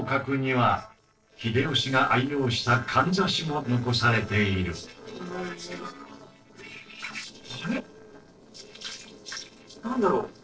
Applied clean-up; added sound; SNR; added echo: neural separator model SepFormer DNS4.